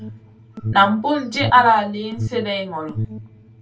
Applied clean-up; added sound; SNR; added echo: none; Alarm; 10 dB; reverberation time 0.2 s.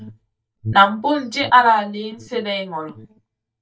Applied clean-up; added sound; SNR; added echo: neural mask model DeepFilterNet 3.